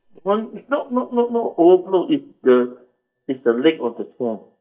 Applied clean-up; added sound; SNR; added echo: neural mask model DeepFilterNet 3.